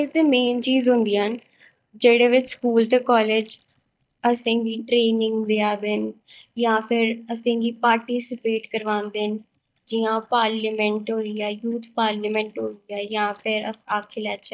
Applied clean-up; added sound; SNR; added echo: neural mask model DeepFilterNet 3.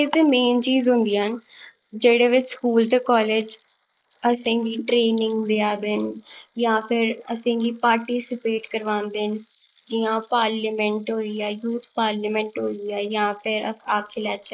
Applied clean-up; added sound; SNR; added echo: neural mask model Resemble Enhance denoiser.